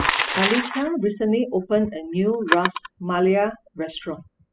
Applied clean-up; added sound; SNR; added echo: classical method spectral subtraction.